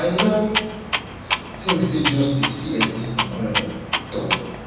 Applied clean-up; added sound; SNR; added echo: none; Clock; 3 dB; reverberation time 1.1 s.